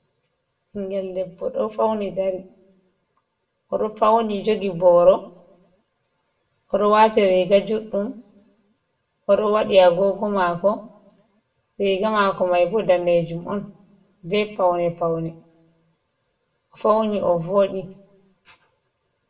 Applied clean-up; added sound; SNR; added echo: none; none; none; reverberation time 0.5 s.